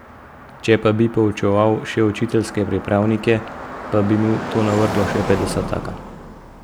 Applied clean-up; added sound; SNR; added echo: none; Car passing by; 10 dB; none.